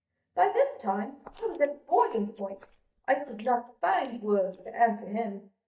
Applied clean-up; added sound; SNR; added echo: neural mask model DeepFilterNet 3.